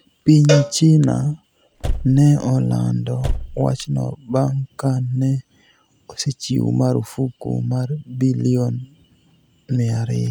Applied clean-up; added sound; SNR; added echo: none; Slam / Car + Cowbell; 7 dB; none.